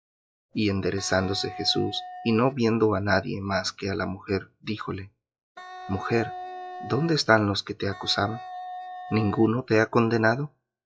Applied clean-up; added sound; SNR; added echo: classical method log-MMSE.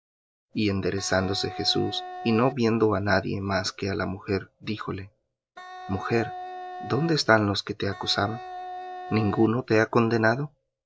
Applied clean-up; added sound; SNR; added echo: none; Wind instrument, woodwind instrument; 12 dB; none.